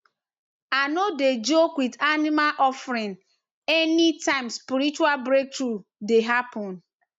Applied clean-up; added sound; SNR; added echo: none; none; none; none.